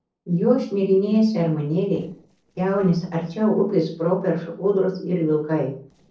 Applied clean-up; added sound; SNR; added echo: neural separator model SepFormer DNS4.